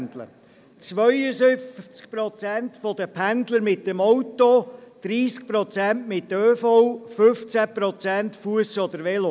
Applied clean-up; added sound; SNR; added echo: none; none; none; none.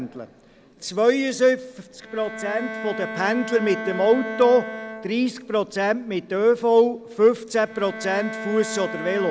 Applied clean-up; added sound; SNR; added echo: none; Bowed string instrument; 12 dB; none.